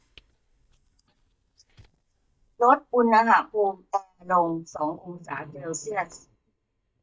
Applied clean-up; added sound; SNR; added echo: neural mask model DeepFilterNet 3.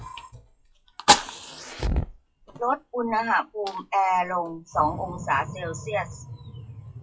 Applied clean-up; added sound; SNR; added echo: classical method WPE with log-MMSE.